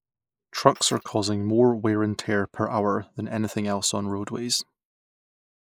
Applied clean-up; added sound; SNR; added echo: neural mask model Resemble Enhance denoiser.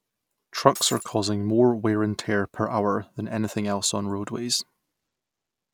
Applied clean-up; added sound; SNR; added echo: none; Shatter; 12 dB; none.